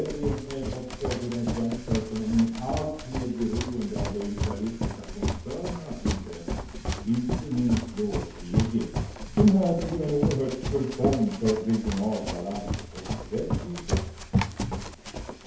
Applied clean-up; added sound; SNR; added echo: none; Run; 2 dB; reverberation time 2.2 s.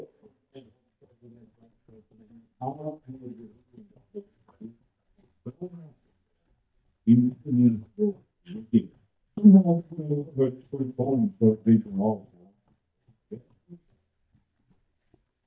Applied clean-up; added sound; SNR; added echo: neural mask model DeepFilterNet 3.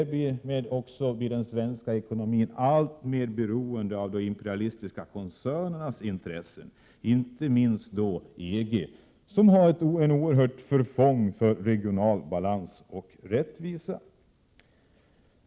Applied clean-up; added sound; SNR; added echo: none; none; none; none.